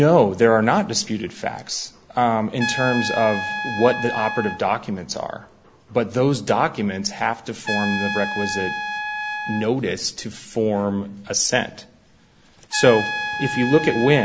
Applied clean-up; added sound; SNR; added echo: none; Trumpet; 9 dB; none.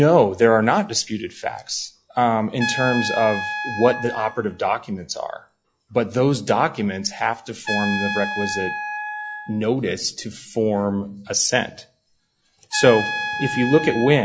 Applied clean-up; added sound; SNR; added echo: classical method log-MMSE.